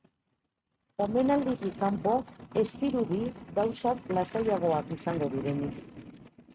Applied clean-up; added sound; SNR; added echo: neural mask model RNNoise.